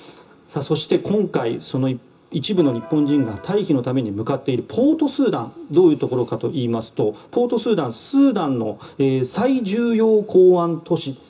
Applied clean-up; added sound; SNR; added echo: none; Electric guitar; 18 dB; reverberation time 0.2 s.